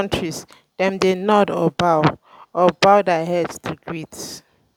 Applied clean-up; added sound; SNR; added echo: none; none; none; none.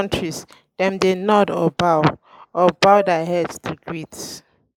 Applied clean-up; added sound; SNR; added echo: neural mask model Resemble Enhance denoiser.